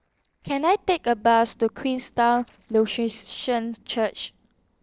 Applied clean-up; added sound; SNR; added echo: neural separator model SepFormer DNS4.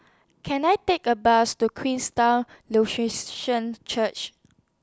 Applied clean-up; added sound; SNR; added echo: none; none; none; none.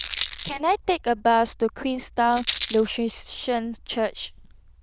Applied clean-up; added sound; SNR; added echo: neural diffusion model UNIVERSE++.